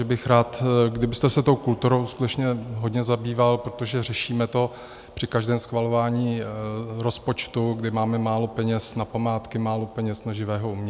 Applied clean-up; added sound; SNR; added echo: none; none; none; none.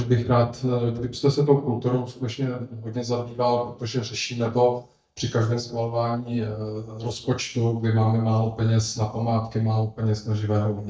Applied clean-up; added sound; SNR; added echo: neural mask model DeepFilterNet 3.